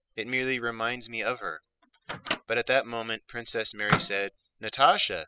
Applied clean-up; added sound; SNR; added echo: classical method spectral subtraction.